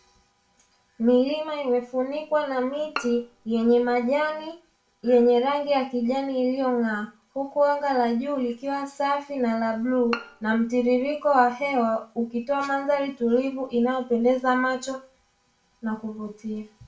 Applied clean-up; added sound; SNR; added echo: none; Bowed string instrument; 15 dB; reverberation time 0.2 s.